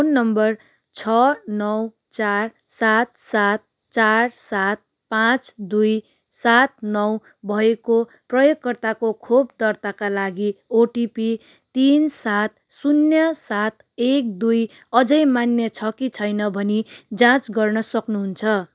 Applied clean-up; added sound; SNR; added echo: none; none; none; none.